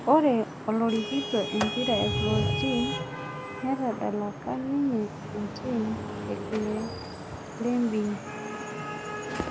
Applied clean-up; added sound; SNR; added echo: none; Traffic noise, roadway noise / Vehicle horn, car horn, honking + Sliding door; 5 dB; none.